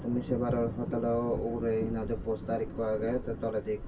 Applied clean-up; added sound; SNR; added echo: none; Thunder; 7 dB; reverberation time 0.1 s.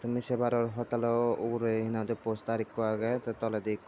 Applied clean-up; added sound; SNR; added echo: none; none; none; none.